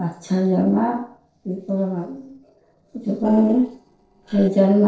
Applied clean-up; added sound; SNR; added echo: neural separator model SepFormer DNS4.